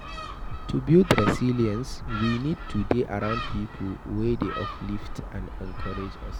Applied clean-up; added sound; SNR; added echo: none; Breathing + Gull, seagull; 7 dB; none.